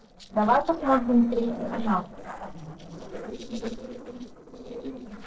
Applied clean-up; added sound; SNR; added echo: neural separator model SepFormer DNS4.